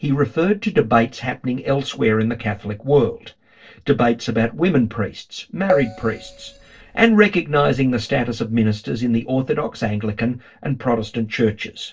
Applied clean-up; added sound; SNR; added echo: neural separator model SepFormer DNS4.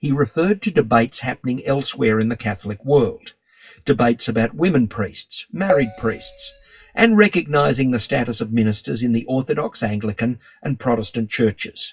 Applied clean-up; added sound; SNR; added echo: classical method WPE with log-MMSE.